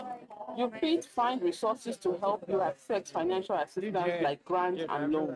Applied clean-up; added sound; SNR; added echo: neural mask model RNNoise.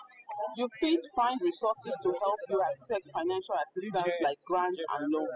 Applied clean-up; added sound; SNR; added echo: classical method spectral subtraction.